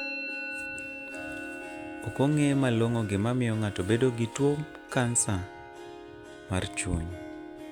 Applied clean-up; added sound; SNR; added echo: none; Harp + Musical instrument; 10 dB; none.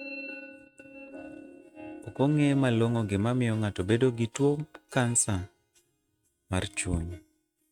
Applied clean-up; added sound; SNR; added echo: neural mask model RNNoise.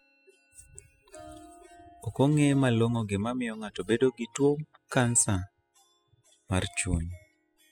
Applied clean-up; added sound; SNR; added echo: classical method spectral subtraction.